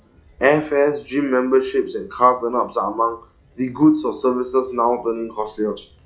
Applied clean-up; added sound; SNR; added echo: classical method log-MMSE.